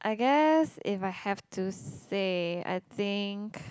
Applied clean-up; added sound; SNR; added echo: none; none; none; none.